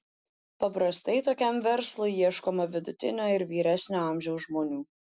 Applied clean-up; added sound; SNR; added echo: none; none; none; none.